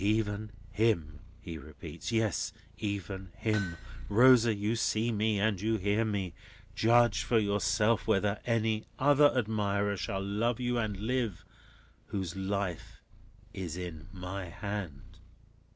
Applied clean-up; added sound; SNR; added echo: none; Purr + Hammer; 16 dB; none.